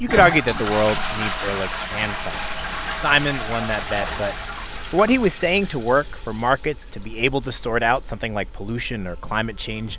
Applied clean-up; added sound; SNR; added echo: none; Toilet flush; 6 dB; none.